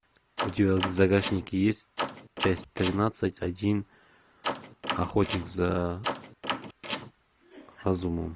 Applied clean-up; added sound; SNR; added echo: none; Door; 7 dB; none.